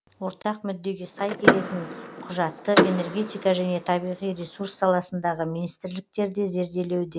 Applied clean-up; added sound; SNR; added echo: none; Door / Car; 0 dB; none.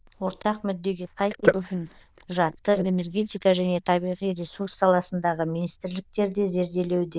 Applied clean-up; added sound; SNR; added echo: neural diffusion model UNIVERSE++.